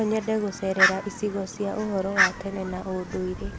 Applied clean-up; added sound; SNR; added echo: none; Fowl; 1 dB; none.